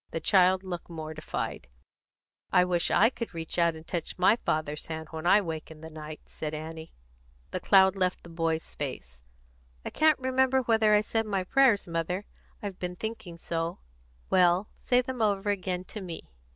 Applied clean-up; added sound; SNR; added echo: none; none; none; none.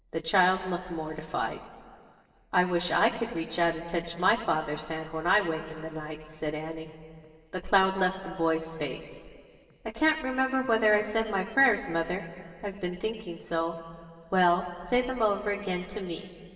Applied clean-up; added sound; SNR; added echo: neural separator model SepFormer DNS4.